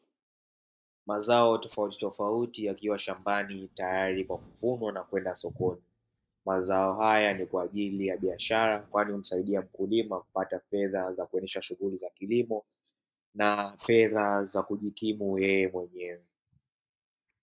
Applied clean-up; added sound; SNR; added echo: neural mask model DeepFilterNet 3.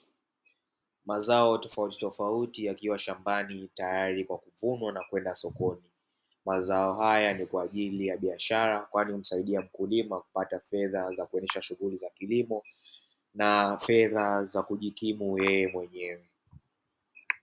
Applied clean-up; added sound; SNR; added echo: none; none; none; none.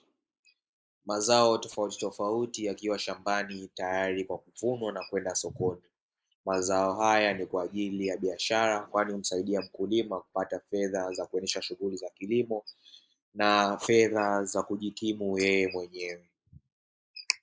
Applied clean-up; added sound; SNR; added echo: neural mask model Resemble Enhance denoiser.